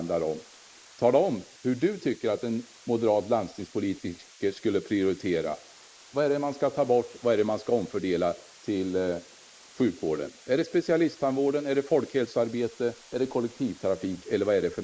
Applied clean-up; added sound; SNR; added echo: neural mask model Resemble Enhance denoiser.